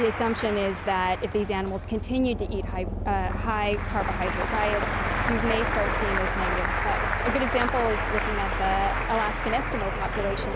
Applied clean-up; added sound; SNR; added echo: none; Applause; 4 dB; none.